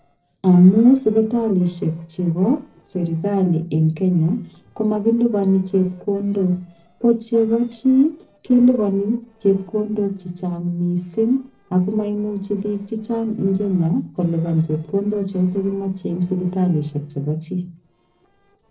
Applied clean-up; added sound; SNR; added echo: neural separator model SepFormer DNS4.